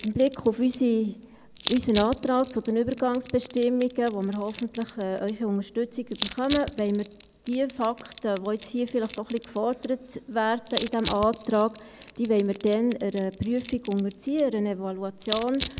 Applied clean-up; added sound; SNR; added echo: none; Crushing; 11 dB; none.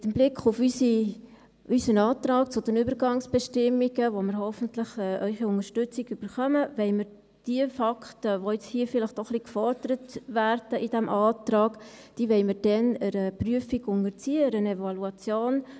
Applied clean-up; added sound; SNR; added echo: none; none; none; none.